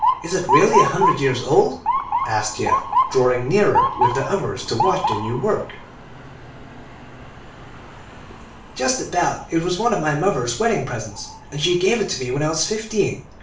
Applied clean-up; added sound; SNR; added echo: none; Motor vehicle (road) / Siren; 3 dB; reverberation time 0.4 s.